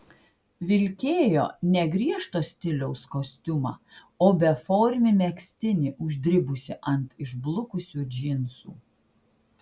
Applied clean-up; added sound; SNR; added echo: none; none; none; none.